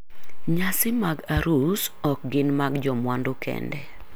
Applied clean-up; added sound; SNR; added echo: none; Bass drum; 15 dB; none.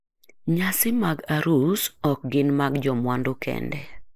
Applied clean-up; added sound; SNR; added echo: neural mask model Resemble Enhance denoiser.